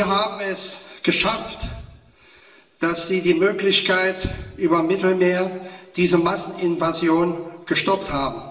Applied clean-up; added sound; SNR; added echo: none; none; none; reverberation time 1.1 s.